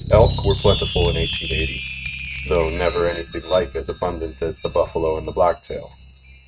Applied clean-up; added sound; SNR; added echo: neural mask model RNNoise.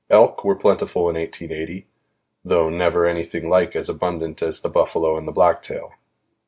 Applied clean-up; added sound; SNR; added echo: none; none; none; none.